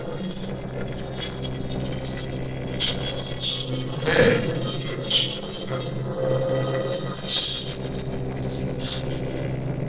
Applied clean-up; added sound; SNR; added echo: neural separator model SepFormer DNS4.